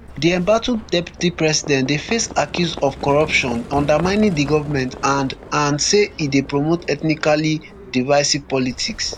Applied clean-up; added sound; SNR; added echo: none; Livestock, farm animals, working animals; 15 dB; none.